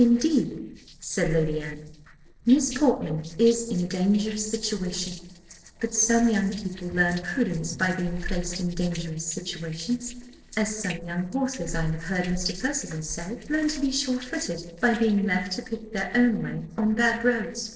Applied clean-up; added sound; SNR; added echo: neural separator model SepFormer DNS4.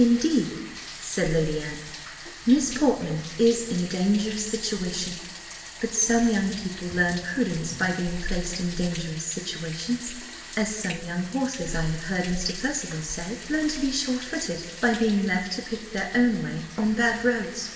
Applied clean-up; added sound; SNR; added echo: none; Bathtub (filling or washing); 14 dB; reverberation time 0.9 s.